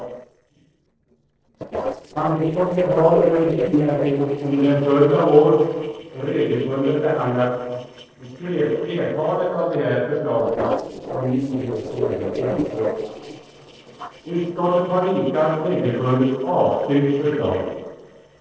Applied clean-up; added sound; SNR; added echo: neural separator model SepFormer DNS4.